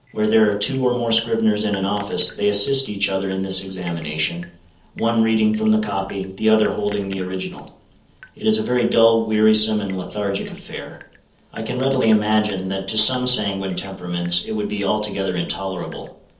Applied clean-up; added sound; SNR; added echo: neural separator model SepFormer DNS4.